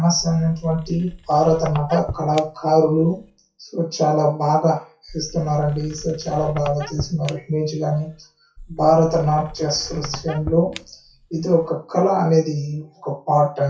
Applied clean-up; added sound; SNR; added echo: classical method WPE with log-MMSE.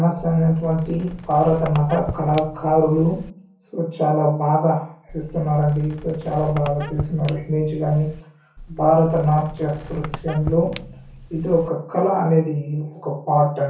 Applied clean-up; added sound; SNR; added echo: none; Squeak; 14 dB; reverberation time 0.6 s.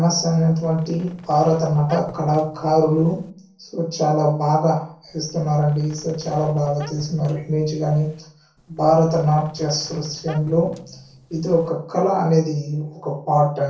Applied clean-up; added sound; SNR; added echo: neural separator model SepFormer DNS4.